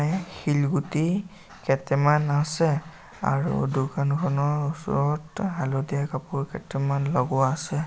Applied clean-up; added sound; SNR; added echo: none; none; none; none.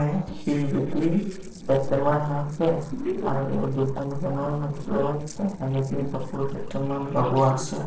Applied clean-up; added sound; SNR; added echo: neural separator model SepFormer DNS4.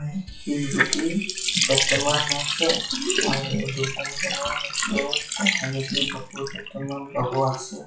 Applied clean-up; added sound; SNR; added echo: classical method WPE with log-MMSE.